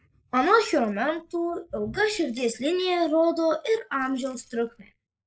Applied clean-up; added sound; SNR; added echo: neural mask model Resemble Enhance denoiser.